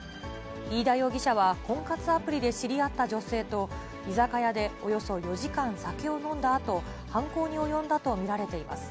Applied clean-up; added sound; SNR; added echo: none; none; none; none.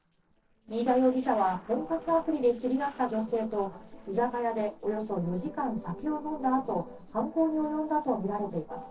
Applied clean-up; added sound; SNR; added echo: neural separator model SepFormer DNS4.